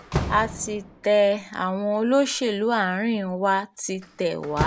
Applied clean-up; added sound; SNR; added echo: none; Slam; 10 dB; none.